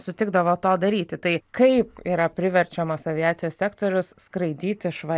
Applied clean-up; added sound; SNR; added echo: none; none; none; none.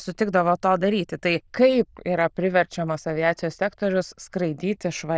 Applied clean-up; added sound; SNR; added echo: neural diffusion model UNIVERSE++.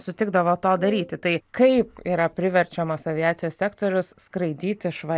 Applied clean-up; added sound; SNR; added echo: none; Wind instrument, woodwind instrument; 14 dB; none.